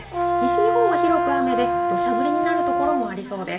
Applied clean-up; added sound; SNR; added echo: none; Brass instrument; -3 dB; reverberation time 0.5 s.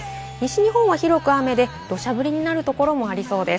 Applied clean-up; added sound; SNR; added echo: none; none; none; none.